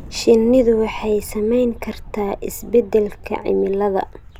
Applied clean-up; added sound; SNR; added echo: none; Thunder; 17 dB; none.